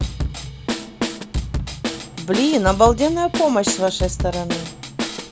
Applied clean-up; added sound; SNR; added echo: none; Drum kit; 4 dB; none.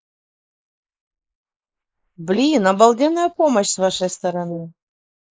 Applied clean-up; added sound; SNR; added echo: neural mask model Resemble Enhance denoiser.